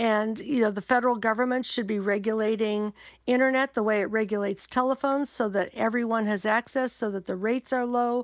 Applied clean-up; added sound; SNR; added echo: none; none; none; none.